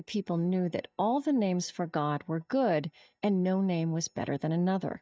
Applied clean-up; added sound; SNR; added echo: neural mask model DeepFilterNet 3.